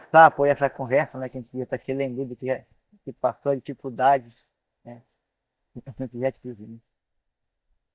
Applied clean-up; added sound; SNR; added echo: neural mask model DeepFilterNet 3.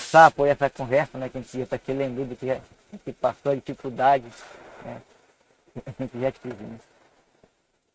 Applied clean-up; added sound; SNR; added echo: neural mask model RNNoise.